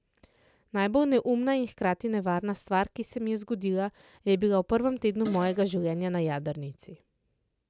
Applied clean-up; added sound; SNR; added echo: none; Fart; 17 dB; none.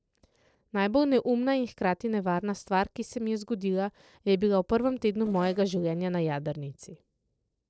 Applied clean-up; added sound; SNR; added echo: neural separator model SepFormer DNS4.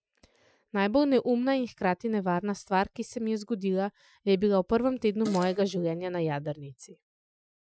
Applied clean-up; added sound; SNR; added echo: classical method Wiener filter.